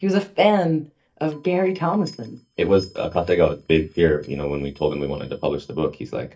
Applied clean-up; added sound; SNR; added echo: neural mask model DeepFilterNet 3.